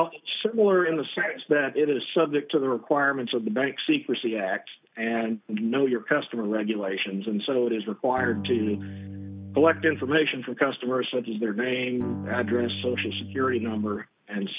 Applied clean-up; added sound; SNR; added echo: none; Electric guitar / Strum; 10 dB; none.